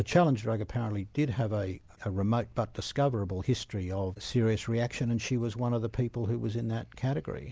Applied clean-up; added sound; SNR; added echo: none; none; none; none.